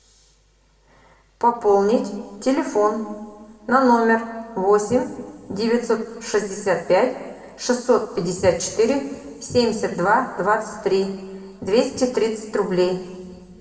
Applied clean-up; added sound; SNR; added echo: none; none; none; reverberation time 1.8 s.